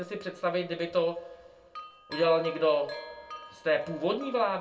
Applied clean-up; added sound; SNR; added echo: none; Bell; 18 dB; reverberation time 0.2 s.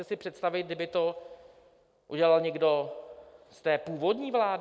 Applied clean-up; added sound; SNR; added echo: none; none; none; none.